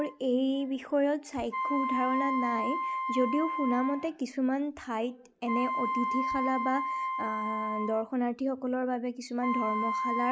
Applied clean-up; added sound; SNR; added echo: none; Wind instrument, woodwind instrument; 3 dB; none.